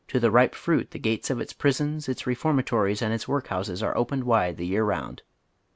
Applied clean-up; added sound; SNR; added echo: none; none; none; none.